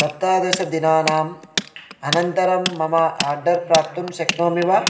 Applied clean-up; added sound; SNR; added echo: none; Tools; 9 dB; reverberation time 1.2 s.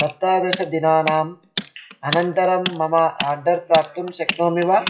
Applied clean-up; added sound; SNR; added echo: classical method WPE with log-MMSE.